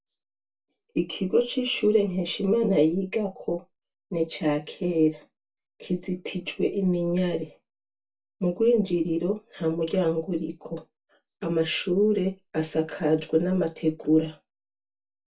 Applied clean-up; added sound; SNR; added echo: none; none; none; reverberation time 0.2 s.